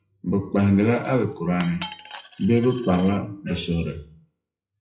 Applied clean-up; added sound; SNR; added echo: classical method WPE with log-MMSE.